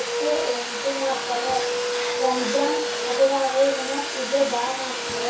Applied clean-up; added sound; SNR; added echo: none; Domestic sounds, home sounds; 2 dB; reverberation time 0.3 s.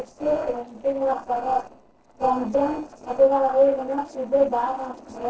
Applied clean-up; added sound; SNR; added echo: neural separator model SepFormer DNS4.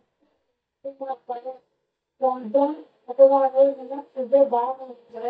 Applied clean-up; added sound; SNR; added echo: neural mask model DeepFilterNet 3.